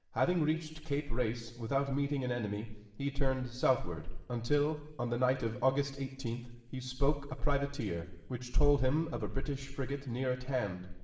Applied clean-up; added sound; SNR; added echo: none; none; none; reverberation time 0.9 s.